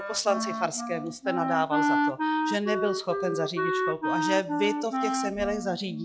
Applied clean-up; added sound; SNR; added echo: classical method log-MMSE.